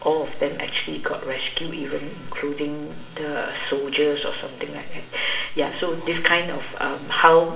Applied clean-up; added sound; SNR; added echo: none; none; none; reverberation time 1.8 s.